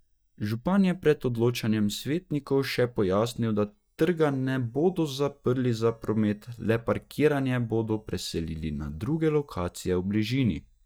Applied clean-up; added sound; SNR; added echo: neural mask model DeepFilterNet 3.